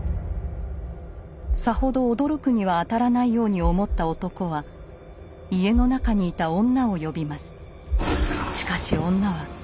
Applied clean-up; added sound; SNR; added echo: none; none; none; none.